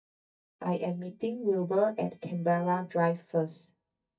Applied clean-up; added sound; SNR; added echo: neural mask model DeepFilterNet 3.